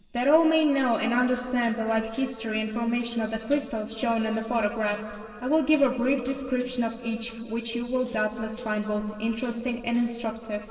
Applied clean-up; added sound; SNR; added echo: neural separator model SepFormer DNS4.